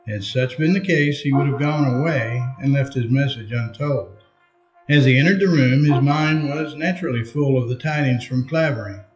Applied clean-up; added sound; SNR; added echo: classical method WPE with log-MMSE.